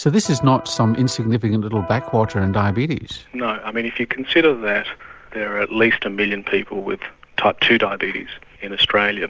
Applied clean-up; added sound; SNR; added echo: none; Electric guitar; 14 dB; none.